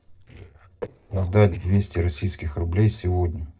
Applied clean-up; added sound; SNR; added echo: neural separator model SepFormer DNS4.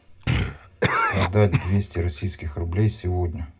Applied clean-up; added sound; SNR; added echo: none; Cough; 3 dB; reverberation time 0.2 s.